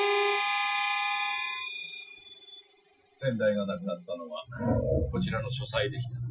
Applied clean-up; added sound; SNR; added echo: classical method Wiener filter.